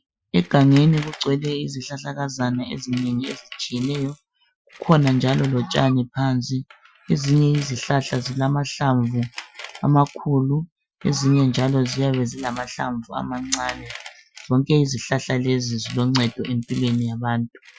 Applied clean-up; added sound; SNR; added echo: classical method Wiener filter.